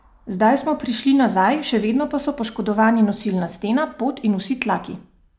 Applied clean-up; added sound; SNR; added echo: none; none; none; none.